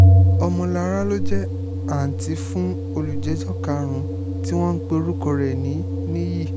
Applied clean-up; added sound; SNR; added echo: none; Organ; -5 dB; none.